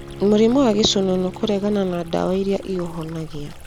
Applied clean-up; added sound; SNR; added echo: none; Bowed string instrument + Stream; 15 dB; none.